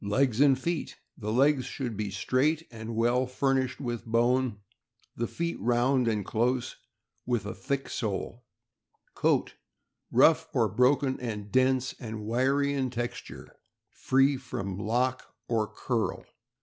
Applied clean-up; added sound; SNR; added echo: none; none; none; none.